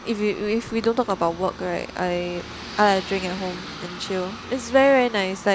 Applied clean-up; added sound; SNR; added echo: none; Aircraft; 14 dB; none.